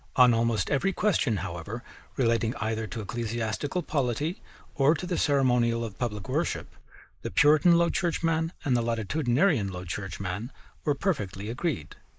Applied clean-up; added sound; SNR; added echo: neural mask model Resemble Enhance denoiser.